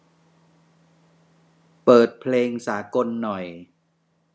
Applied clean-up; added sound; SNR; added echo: none; none; none; none.